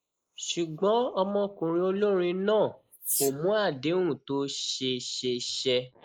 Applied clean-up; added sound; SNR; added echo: neural mask model Resemble Enhance denoiser.